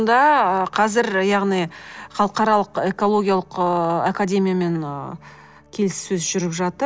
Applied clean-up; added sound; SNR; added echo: none; none; none; none.